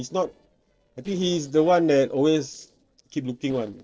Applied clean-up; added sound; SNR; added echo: neural separator model SepFormer DNS4.